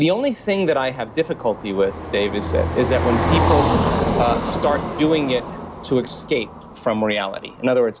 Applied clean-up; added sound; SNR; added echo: none; Car passing by; 3 dB; none.